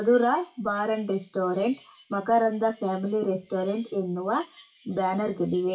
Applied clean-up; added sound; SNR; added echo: classical method WPE with log-MMSE.